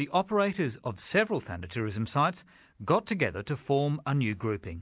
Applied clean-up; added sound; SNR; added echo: none; none; none; none.